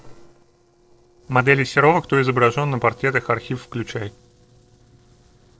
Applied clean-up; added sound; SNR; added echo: neural separator model SepFormer DNS4.